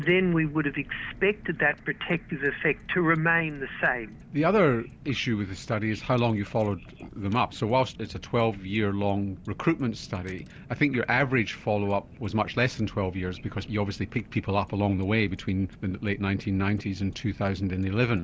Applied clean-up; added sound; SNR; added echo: none; Car; 19 dB; none.